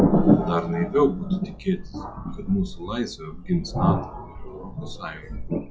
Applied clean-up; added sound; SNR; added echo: classical method log-MMSE.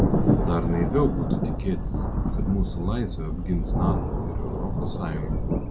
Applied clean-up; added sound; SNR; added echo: none; Thunder; -5 dB; none.